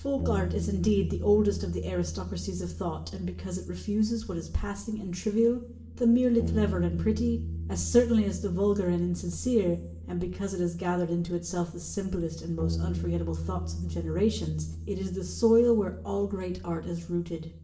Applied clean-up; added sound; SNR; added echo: none; Bass guitar; 8 dB; reverberation time 0.7 s.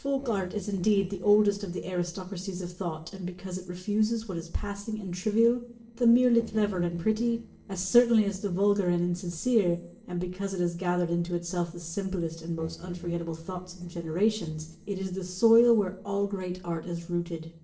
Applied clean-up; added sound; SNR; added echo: neural separator model SepFormer DNS4.